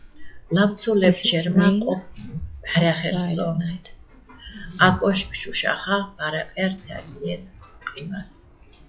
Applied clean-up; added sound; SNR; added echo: classical method log-MMSE.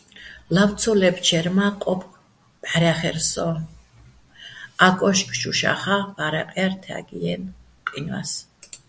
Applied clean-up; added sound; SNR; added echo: none; none; none; none.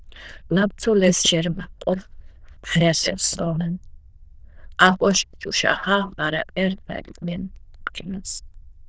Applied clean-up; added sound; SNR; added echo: neural diffusion model UNIVERSE++.